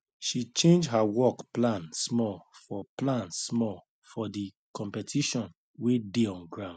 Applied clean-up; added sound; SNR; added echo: none; none; none; none.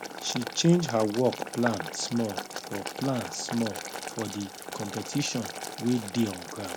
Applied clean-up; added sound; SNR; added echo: none; Boiling; 8 dB; none.